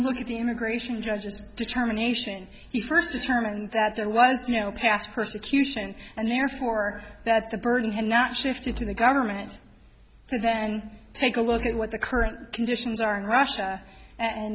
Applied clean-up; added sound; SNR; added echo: none; Musical instrument; 18 dB; none.